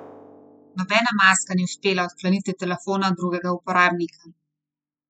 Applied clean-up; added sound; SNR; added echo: classical method spectral subtraction.